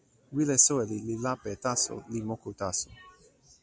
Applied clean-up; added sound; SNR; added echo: none; none; none; none.